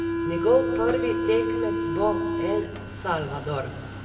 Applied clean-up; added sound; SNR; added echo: none; Subway, metro, underground; 1 dB; reverberation time 1.1 s.